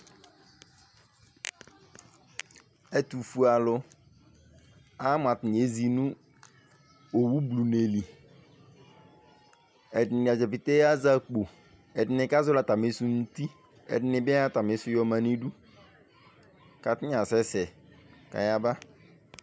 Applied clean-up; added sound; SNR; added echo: none; none; none; none.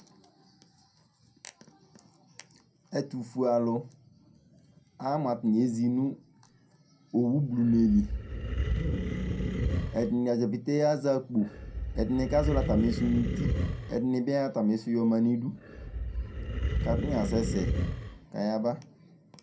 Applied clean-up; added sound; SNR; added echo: none; Animal; 1 dB; reverberation time 0.2 s.